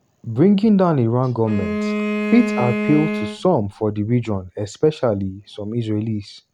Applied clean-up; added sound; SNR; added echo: none; Bowed string instrument; 5 dB; none.